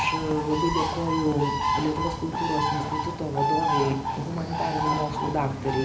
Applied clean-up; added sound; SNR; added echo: none; Bird; 0 dB; reverberation time 0.5 s.